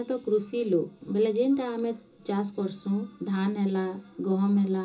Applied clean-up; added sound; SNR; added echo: none; none; none; reverberation time 0.2 s.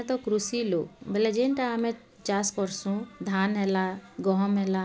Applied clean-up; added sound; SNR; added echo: none; none; none; none.